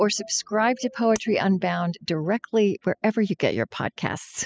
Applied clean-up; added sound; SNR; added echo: classical method spectral subtraction.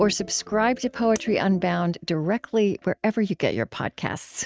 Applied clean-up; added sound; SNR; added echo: neural mask model RNNoise.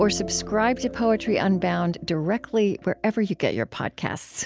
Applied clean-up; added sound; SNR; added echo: none; none; none; none.